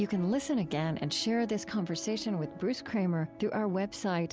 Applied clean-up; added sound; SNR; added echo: none; none; none; none.